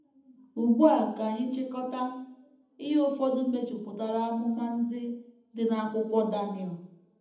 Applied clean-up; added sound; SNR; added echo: none; none; none; reverberation time 0.8 s.